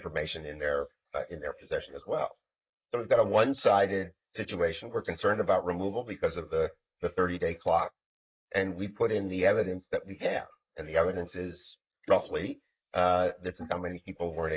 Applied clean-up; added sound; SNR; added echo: neural mask model Resemble Enhance denoiser.